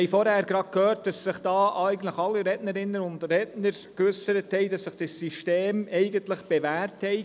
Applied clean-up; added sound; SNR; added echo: none; none; none; none.